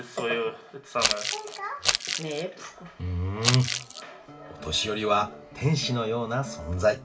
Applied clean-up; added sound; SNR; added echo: none; Crumpling, crinkling; 0 dB; reverberation time 0.2 s.